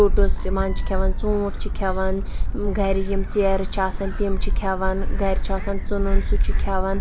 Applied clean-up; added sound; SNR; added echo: none; Gull, seagull; -5 dB; none.